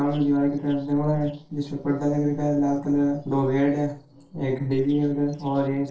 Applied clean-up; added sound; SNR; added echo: neural separator model SepFormer DNS4.